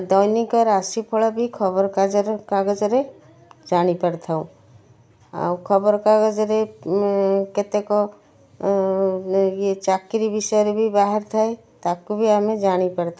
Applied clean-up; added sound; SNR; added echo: none; none; none; none.